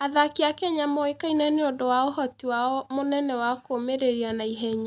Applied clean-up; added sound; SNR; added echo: none; none; none; none.